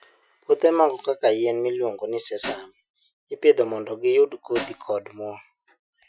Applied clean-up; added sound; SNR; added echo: classical method Wiener filter.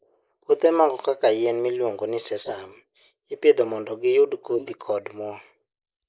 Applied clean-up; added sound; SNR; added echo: neural mask model Resemble Enhance denoiser.